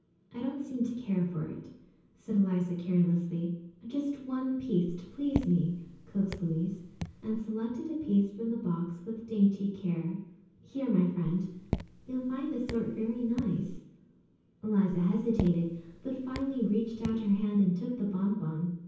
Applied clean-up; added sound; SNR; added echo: none; Raindrop / Drip; 10 dB; reverberation time 0.9 s.